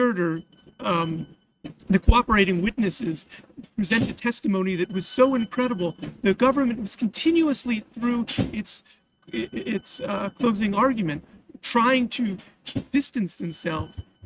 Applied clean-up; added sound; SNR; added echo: neural mask model RNNoise.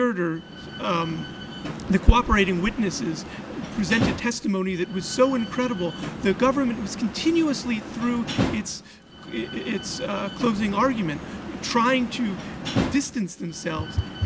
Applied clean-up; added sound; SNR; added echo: none; Slam; 8 dB; none.